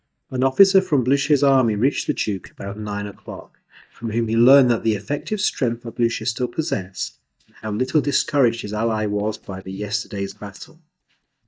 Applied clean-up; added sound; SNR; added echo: neural mask model DeepFilterNet 3.